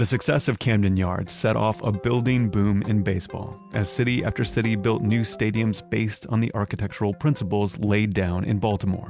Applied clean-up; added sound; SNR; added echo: none; none; none; none.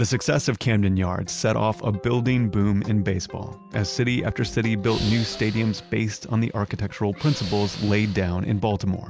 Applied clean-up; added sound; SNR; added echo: none; Hiss / Breathing; 15 dB; none.